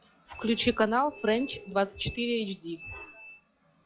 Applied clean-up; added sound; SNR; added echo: classical method log-MMSE.